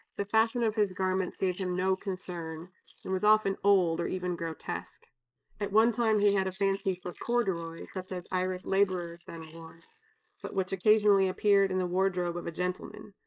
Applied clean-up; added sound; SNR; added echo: neural mask model Resemble Enhance denoiser.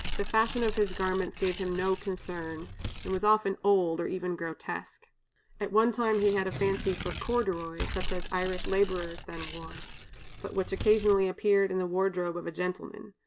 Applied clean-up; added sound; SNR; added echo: none; Tearing; 8 dB; none.